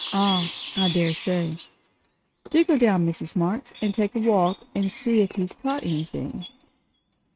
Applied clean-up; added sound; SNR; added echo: neural mask model RNNoise.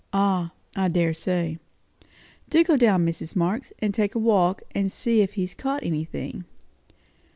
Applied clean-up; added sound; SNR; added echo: none; none; none; none.